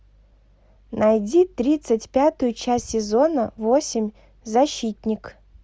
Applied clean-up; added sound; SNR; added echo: none; none; none; none.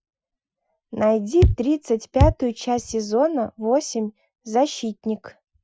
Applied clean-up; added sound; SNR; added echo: classical method Wiener filter.